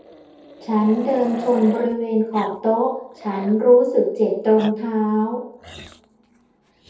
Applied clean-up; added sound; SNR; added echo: none; Growling; 18 dB; reverberation time 0.7 s.